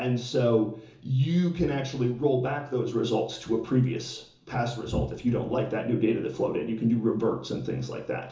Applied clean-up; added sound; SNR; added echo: none; none; none; reverberation time 0.7 s.